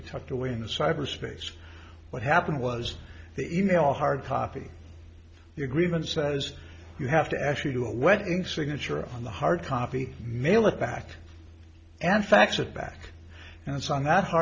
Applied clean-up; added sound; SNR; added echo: none; none; none; none.